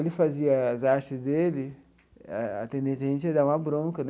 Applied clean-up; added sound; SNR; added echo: none; none; none; none.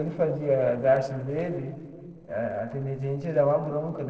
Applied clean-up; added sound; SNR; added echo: neural separator model SepFormer DNS4.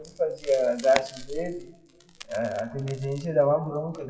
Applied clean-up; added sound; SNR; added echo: classical method WPE with log-MMSE.